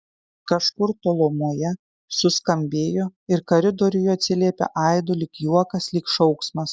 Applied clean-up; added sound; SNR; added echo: none; none; none; none.